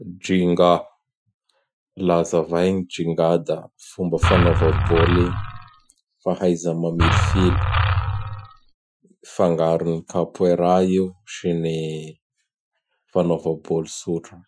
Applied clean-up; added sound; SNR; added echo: classical method Wiener filter.